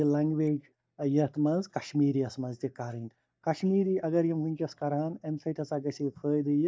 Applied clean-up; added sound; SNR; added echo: neural mask model DeepFilterNet 3.